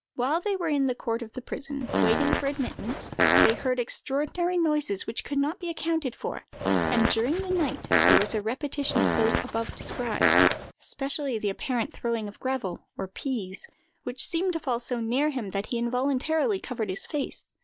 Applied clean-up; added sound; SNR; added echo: none; Fart; -3 dB; none.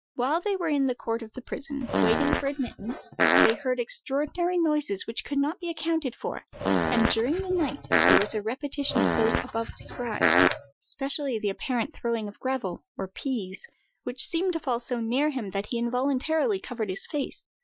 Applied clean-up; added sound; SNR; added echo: classical method Wiener filter.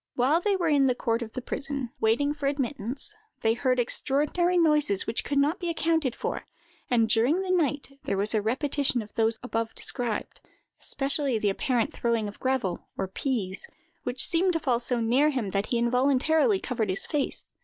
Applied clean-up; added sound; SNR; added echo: none; none; none; none.